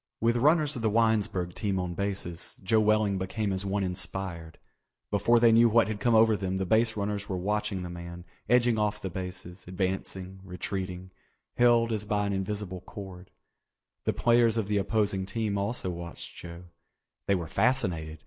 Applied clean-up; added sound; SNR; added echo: none; none; none; none.